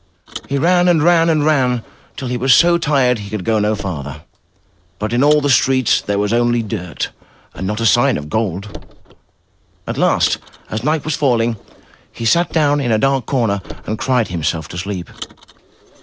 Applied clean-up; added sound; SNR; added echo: none; Car; 20 dB; none.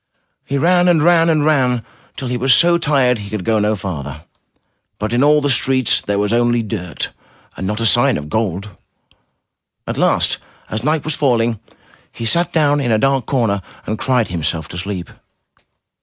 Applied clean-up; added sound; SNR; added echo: none; none; none; none.